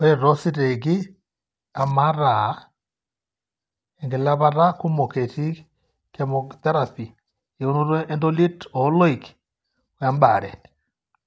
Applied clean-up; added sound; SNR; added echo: none; none; none; none.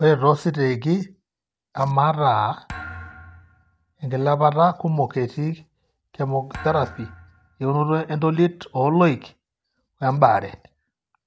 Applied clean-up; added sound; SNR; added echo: none; Thump, thud; 18 dB; none.